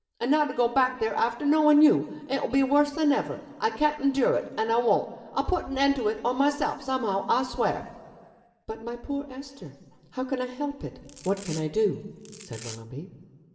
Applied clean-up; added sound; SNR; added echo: none; Domestic sounds, home sounds; 19 dB; reverberation time 1.6 s.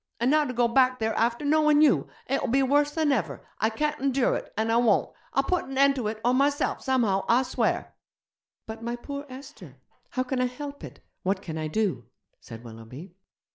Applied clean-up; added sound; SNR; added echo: none; none; none; none.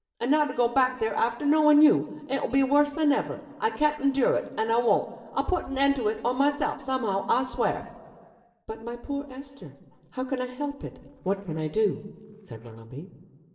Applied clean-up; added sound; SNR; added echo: neural separator model SepFormer DNS4.